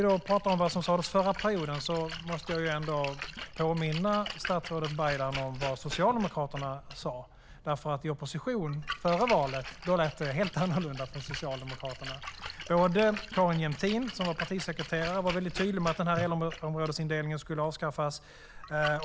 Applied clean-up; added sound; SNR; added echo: none; Splash, splatter; 12 dB; none.